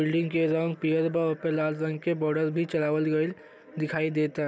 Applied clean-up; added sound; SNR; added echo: none; none; none; none.